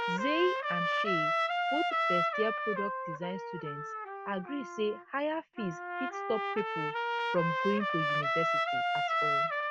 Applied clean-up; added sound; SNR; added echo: none; Trumpet; -4 dB; none.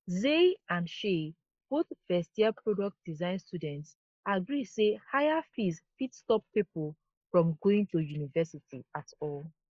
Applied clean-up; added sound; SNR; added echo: neural mask model Resemble Enhance denoiser.